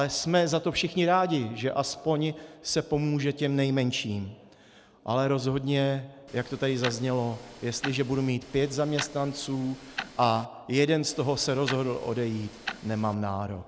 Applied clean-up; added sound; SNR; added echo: none; Tick-tock; 13 dB; none.